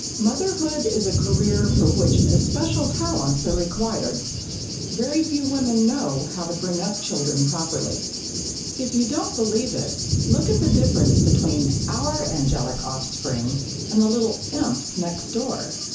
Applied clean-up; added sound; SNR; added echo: none; Thunder / Cricket; -1 dB; reverberation time 0.7 s.